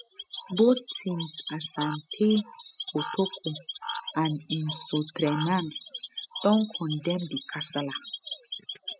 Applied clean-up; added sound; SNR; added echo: classical method spectral subtraction.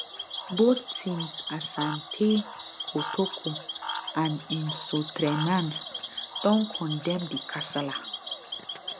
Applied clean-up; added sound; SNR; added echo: none; Cricket / Frog; 7 dB; none.